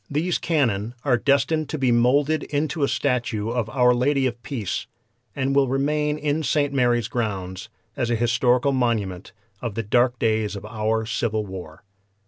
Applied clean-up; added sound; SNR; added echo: none; none; none; none.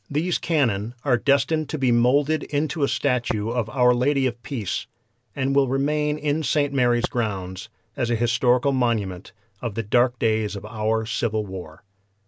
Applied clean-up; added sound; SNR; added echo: none; Tap; 17 dB; none.